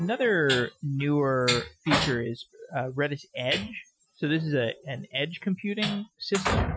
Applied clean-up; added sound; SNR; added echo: classical method Wiener filter.